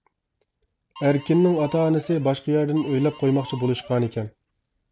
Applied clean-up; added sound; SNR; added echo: none; Harmonica; 20 dB; none.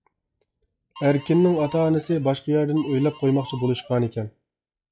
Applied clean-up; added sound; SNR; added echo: classical method log-MMSE.